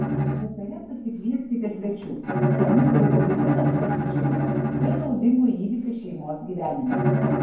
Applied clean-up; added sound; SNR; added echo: none; Bowed string instrument; -2 dB; reverberation time 0.9 s.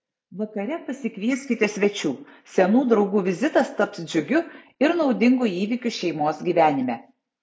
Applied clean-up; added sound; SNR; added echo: none; none; none; none.